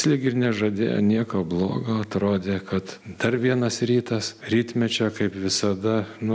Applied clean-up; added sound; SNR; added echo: none; none; none; none.